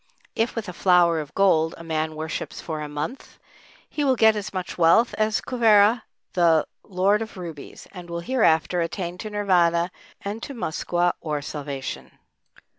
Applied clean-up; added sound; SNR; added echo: none; none; none; none.